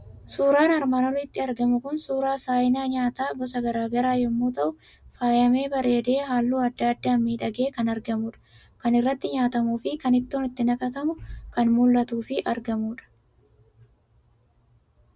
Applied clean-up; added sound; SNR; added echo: none; none; none; none.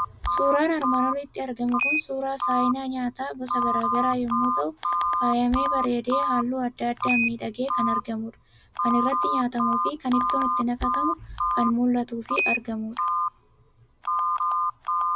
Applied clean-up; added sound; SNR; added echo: none; Telephone; -1 dB; none.